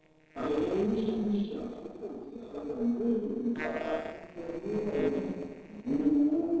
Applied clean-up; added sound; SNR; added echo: neural separator model SepFormer DNS4.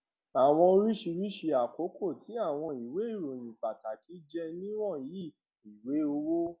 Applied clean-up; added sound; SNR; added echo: none; none; none; none.